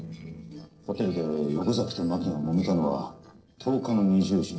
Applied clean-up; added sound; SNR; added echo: neural separator model SepFormer DNS4.